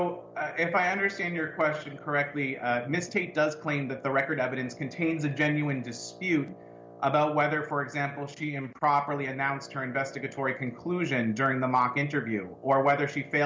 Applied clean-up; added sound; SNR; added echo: none; Wind instrument, woodwind instrument; 19 dB; none.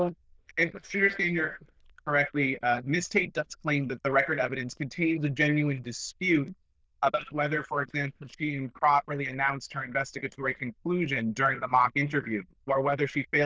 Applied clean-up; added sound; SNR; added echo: neural diffusion model UNIVERSE++.